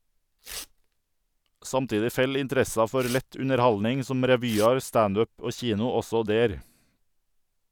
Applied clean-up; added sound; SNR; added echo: none; Tearing; 19 dB; none.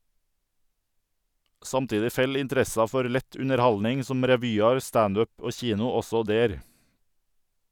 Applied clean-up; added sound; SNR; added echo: none; none; none; none.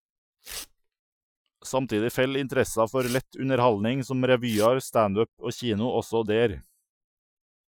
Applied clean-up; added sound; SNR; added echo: classical method Wiener filter.